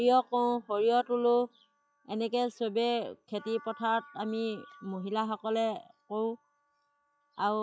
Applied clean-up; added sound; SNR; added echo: classical method log-MMSE.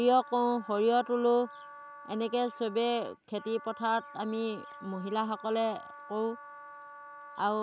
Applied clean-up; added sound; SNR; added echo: none; Wind instrument, woodwind instrument; 17 dB; none.